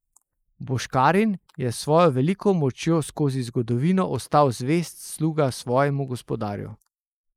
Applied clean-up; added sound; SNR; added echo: neural mask model Resemble Enhance denoiser.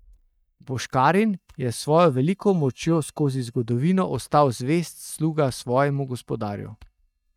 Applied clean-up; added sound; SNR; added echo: neural mask model DeepFilterNet 3.